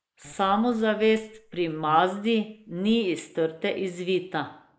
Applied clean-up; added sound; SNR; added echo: neural mask model Resemble Enhance denoiser.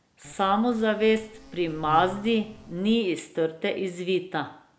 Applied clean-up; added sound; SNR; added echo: none; Insect; 18 dB; none.